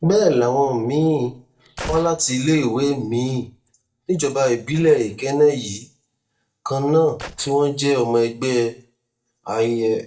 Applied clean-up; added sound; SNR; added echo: neural mask model DeepFilterNet 3.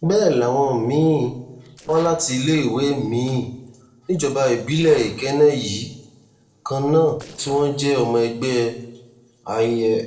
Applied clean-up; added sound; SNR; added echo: neural separator model SepFormer DNS4.